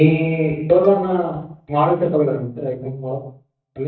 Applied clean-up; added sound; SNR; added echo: neural mask model DeepFilterNet 3.